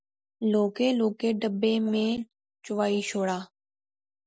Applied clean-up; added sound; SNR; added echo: none; none; none; none.